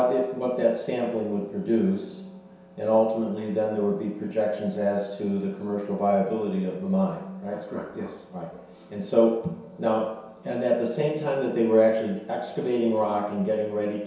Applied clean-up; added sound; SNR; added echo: none; none; none; reverberation time 0.7 s.